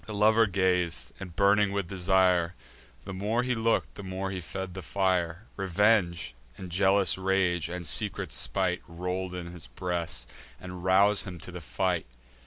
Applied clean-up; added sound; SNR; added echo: none; none; none; none.